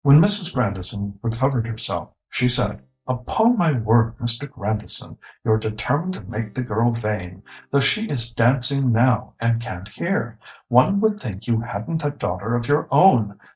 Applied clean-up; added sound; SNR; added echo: neural mask model DeepFilterNet 3.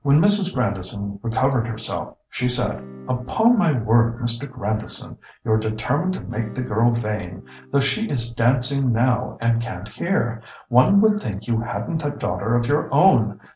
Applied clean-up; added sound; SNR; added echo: none; Acoustic guitar / Strum; 18 dB; none.